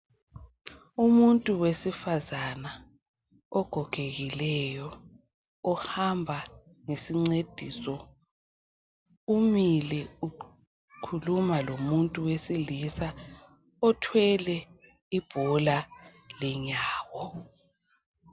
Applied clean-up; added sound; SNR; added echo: none; none; none; none.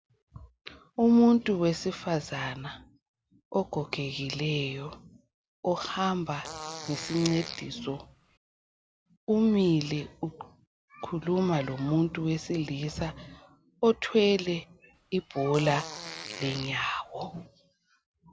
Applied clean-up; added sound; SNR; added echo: none; Fart; 13 dB; none.